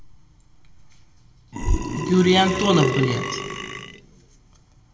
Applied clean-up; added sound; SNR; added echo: none; Burping, eructation; 1 dB; reverberation time 2.2 s.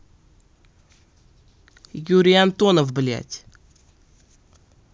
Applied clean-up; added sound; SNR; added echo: none; none; none; none.